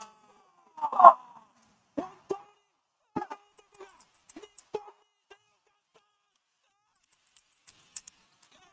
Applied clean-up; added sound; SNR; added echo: neural mask model RNNoise.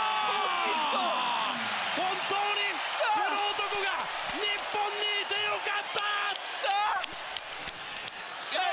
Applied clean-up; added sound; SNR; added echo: none; Scissors; 14 dB; none.